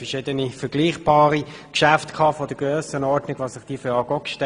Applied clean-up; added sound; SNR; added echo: none; none; none; none.